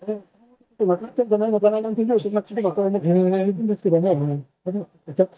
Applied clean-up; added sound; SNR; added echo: neural mask model DeepFilterNet 3.